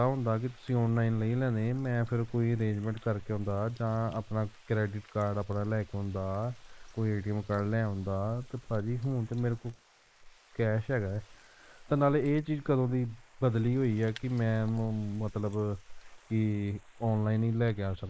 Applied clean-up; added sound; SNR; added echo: neural mask model Resemble Enhance denoiser.